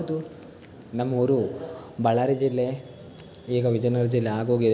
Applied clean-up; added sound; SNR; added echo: none; none; none; none.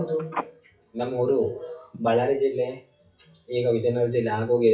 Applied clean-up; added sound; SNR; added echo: classical method WPE with log-MMSE.